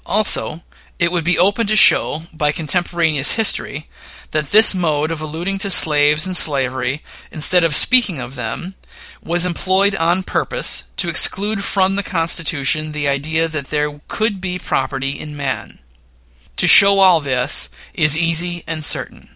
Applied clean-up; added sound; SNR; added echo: none; none; none; none.